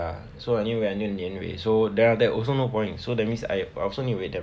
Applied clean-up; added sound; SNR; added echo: none; none; none; none.